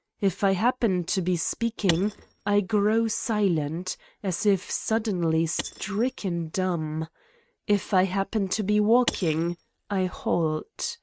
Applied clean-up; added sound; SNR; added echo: neural mask model RNNoise.